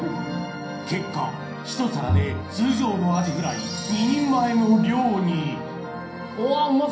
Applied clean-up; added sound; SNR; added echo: none; Bowed string instrument; 8 dB; reverberation time 0.6 s.